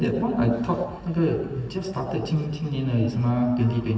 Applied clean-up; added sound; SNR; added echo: none; none; none; reverberation time 1.4 s.